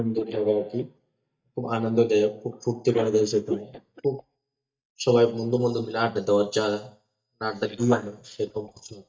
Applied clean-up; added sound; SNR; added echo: neural mask model DeepFilterNet 3.